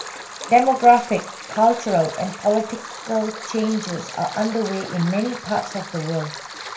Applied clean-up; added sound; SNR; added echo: none; Stream; 13 dB; reverberation time 0.2 s.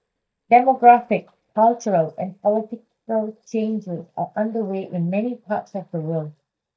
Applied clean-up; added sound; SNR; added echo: neural mask model DeepFilterNet 3.